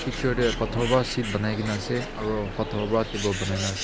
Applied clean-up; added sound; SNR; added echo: none; Bird; 6 dB; none.